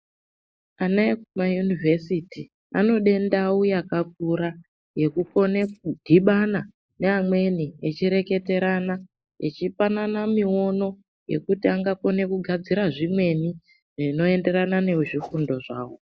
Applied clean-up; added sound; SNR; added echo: neural mask model Resemble Enhance denoiser.